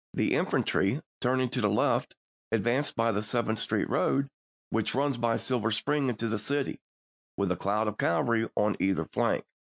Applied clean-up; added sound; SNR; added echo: none; none; none; none.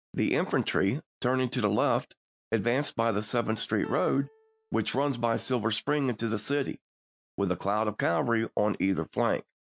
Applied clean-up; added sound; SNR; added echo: none; Piano; 19 dB; none.